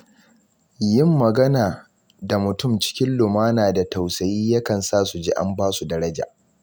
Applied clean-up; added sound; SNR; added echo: none; none; none; none.